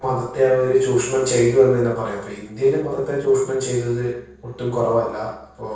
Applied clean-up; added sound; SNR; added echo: neural separator model SepFormer DNS4.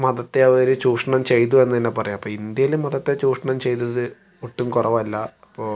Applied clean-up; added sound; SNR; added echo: none; none; none; none.